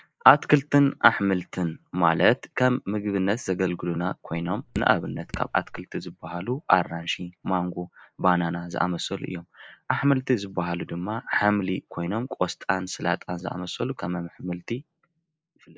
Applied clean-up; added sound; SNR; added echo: neural mask model Resemble Enhance denoiser.